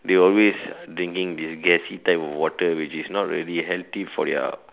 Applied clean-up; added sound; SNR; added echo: none; none; none; none.